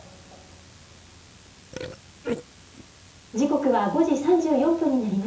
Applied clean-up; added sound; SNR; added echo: none; Burping, eructation; 15 dB; reverberation time 0.7 s.